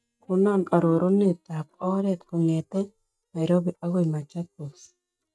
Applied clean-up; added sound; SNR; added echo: neural mask model DeepFilterNet 3.